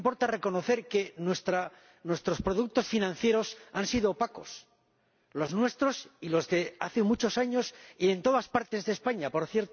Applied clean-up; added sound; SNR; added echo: none; none; none; none.